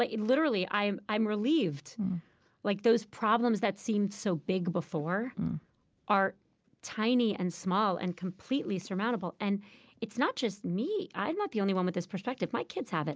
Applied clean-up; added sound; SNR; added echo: none; none; none; none.